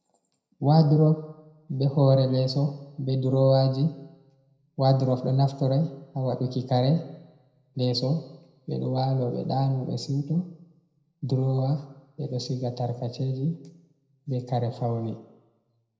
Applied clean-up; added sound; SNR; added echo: none; none; none; reverberation time 0.7 s.